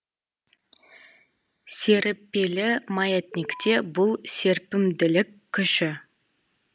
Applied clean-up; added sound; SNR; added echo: none; Alarm; 14 dB; none.